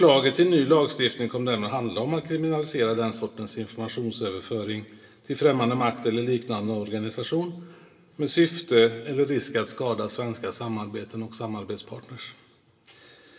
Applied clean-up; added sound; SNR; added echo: none; none; none; reverberation time 0.9 s.